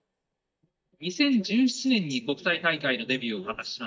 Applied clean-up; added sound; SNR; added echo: neural mask model DeepFilterNet 3.